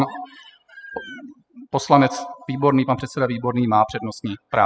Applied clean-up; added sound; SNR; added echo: classical method spectral subtraction.